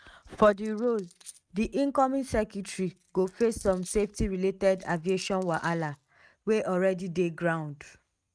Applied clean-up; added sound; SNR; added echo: neural mask model RNNoise.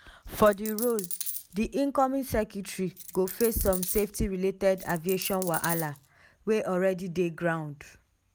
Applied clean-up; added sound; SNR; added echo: none; Coin (dropping); 9 dB; none.